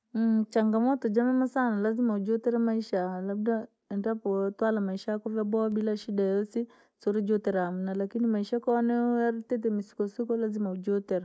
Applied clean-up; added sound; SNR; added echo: none; none; none; none.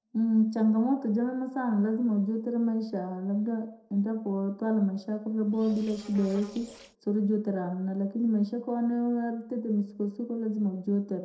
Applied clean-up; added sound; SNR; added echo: neural separator model SepFormer DNS4.